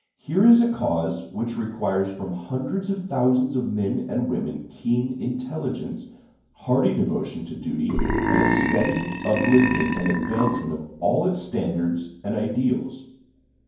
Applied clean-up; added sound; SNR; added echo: none; Burping, eructation; 0 dB; reverberation time 0.9 s.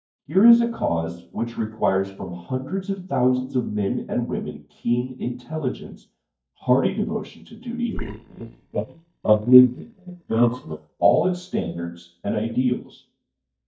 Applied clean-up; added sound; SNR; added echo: neural mask model DeepFilterNet 3.